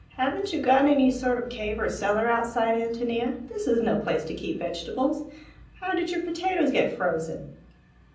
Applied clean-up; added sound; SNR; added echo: none; none; none; reverberation time 0.6 s.